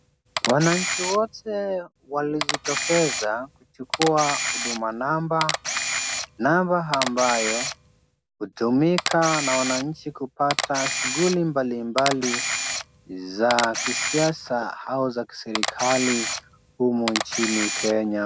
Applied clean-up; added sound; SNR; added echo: none; Camera; 4 dB; none.